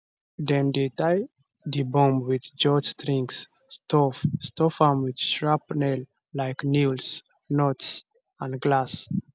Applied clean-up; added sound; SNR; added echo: none; none; none; none.